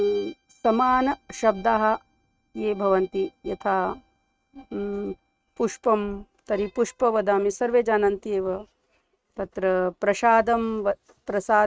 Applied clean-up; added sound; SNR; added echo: neural mask model RNNoise.